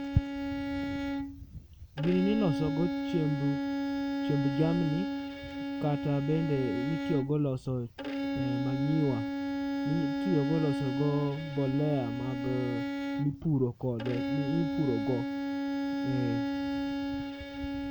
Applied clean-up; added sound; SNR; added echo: none; Bowed string instrument; 1 dB; none.